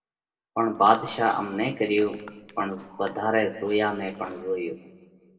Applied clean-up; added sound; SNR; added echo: neural separator model SepFormer DNS4.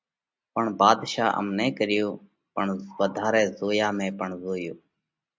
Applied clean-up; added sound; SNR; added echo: none; none; none; none.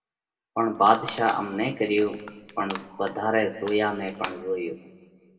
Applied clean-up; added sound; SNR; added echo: none; Crushing; 14 dB; reverberation time 1.4 s.